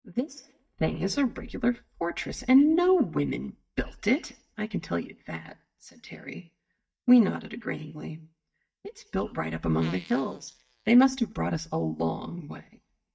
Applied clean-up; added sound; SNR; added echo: neural mask model DeepFilterNet 3.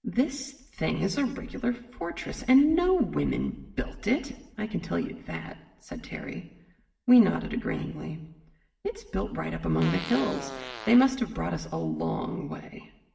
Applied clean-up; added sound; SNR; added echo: none; Fart; 11 dB; reverberation time 0.8 s.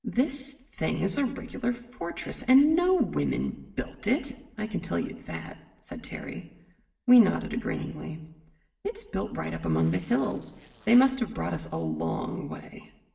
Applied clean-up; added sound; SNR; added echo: neural separator model SepFormer DNS4.